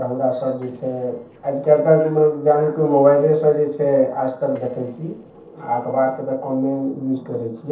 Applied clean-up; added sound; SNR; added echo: neural separator model SepFormer DNS4.